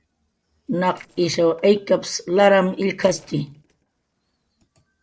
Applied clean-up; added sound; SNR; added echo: neural separator model SepFormer DNS4.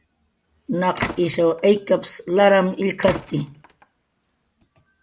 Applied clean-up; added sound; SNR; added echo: none; Slam; 14 dB; none.